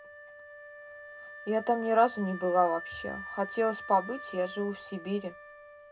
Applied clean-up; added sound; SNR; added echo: none; Wind instrument, woodwind instrument; 13 dB; reverberation time 0.2 s.